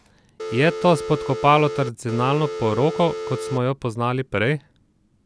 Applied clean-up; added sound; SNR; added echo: none; Telephone; 7 dB; none.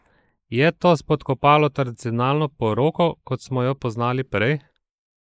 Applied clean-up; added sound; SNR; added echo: neural mask model Resemble Enhance denoiser.